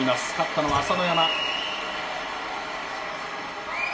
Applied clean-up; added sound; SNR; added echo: none; Thump, thud; 15 dB; reverberation time 0.3 s.